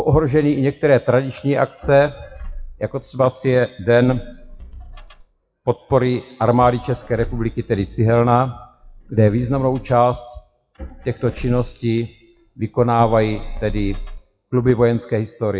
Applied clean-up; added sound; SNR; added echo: classical method WPE with log-MMSE.